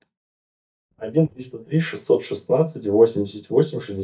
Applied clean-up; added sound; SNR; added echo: neural mask model DeepFilterNet 3.